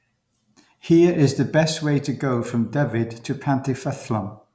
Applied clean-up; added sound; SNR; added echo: none; none; none; none.